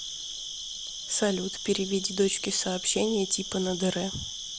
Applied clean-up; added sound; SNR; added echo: none; Cricket; 8 dB; none.